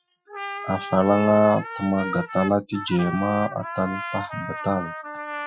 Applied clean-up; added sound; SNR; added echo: classical method Wiener filter.